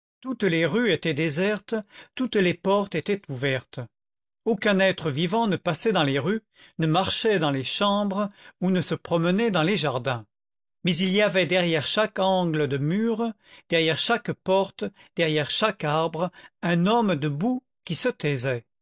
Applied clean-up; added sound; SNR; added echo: neural mask model DeepFilterNet 3.